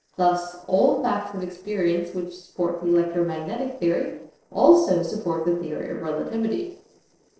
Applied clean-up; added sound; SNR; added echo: neural separator model SepFormer DNS4.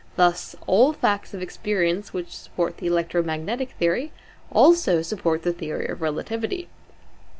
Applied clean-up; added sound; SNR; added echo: none; none; none; none.